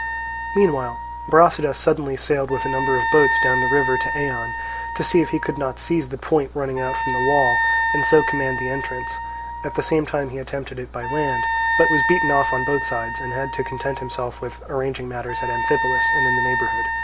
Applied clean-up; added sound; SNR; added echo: none; Wind instrument, woodwind instrument; 1 dB; none.